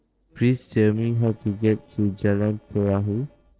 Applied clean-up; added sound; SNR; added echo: neural separator model SepFormer DNS4.